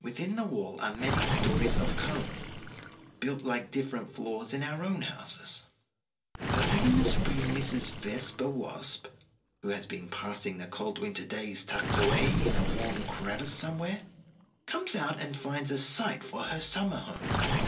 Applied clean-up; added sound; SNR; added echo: none; Gurgling; 2 dB; reverberation time 0.3 s.